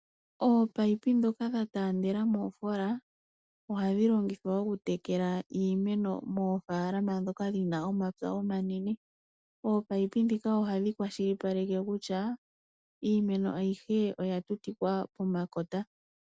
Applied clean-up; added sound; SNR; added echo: none; none; none; none.